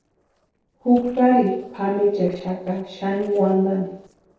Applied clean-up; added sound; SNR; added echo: neural separator model SepFormer DNS4.